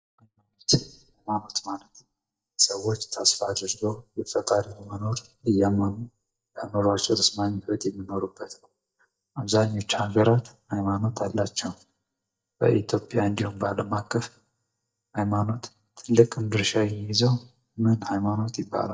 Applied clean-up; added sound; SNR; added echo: neural mask model DeepFilterNet 3.